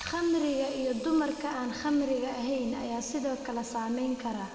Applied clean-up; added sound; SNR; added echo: none; Hiss; 19 dB; reverberation time 1.9 s.